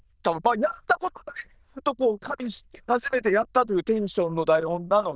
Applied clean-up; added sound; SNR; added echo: neural diffusion model UNIVERSE++.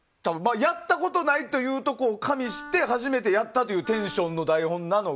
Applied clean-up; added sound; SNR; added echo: none; Wind instrument, woodwind instrument; 18 dB; none.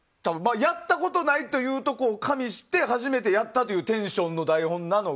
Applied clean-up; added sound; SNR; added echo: none; none; none; none.